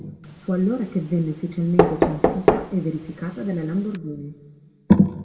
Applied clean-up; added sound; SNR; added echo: none; Knock; 1 dB; reverberation time 1.1 s.